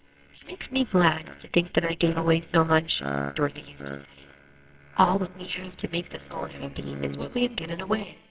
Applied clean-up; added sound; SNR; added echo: neural separator model SepFormer WHAMR!.